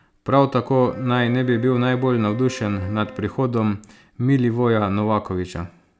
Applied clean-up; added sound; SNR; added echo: none; Wind instrument, woodwind instrument; 18 dB; none.